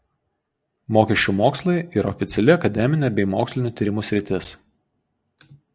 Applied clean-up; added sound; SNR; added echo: none; none; none; none.